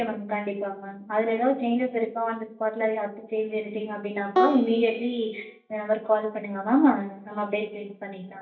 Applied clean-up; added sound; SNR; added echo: neural mask model DeepFilterNet 3.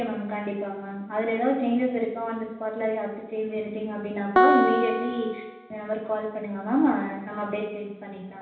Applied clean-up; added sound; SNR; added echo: none; Piano; -2 dB; reverberation time 0.9 s.